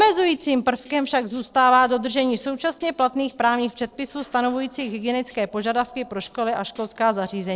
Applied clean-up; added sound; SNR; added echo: neural separator model SepFormer DNS4.